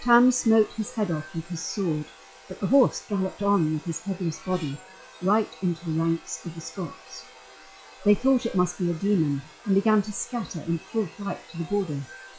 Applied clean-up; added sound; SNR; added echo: classical method log-MMSE.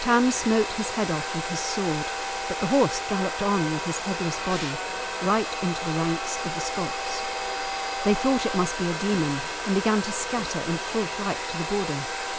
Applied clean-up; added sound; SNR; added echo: none; Domestic sounds, home sounds; 3 dB; none.